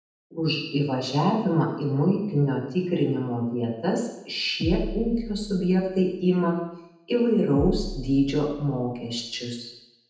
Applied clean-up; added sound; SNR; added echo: none; Bass drum; 10 dB; reverberation time 0.9 s.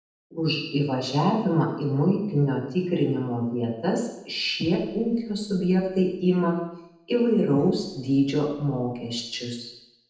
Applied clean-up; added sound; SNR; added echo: neural separator model SepFormer DNS4.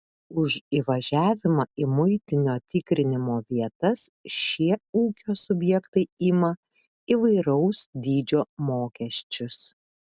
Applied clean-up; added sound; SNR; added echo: none; none; none; none.